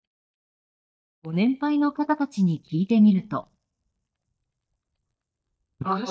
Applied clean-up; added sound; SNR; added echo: neural mask model DeepFilterNet 3.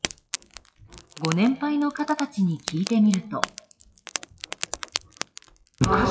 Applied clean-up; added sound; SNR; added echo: classical method WPE with log-MMSE.